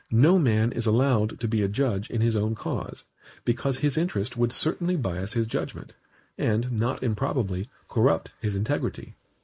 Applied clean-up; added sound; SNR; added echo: neural mask model Resemble Enhance denoiser.